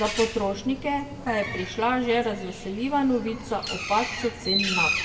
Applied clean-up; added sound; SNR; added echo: none; Bird; 5 dB; reverberation time 1.1 s.